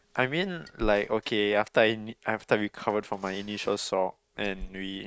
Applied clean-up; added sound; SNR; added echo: neural mask model RNNoise.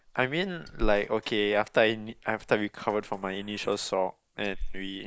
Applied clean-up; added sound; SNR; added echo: neural mask model Resemble Enhance denoiser.